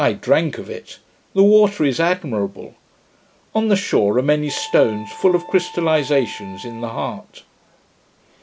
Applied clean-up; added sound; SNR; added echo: none; Wind instrument, woodwind instrument; 18 dB; none.